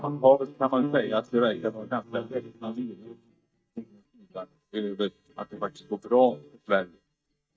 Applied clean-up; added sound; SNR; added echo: neural mask model DeepFilterNet 3.